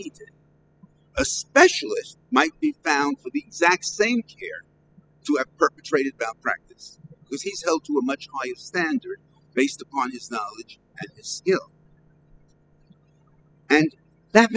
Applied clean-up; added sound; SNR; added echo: classical method spectral subtraction.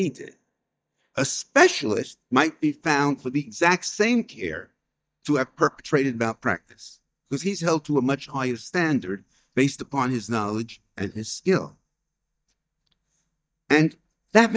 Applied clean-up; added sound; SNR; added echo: neural mask model DeepFilterNet 3.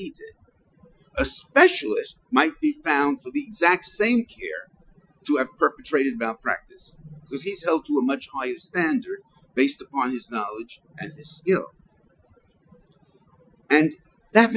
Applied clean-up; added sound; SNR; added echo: classical method Wiener filter.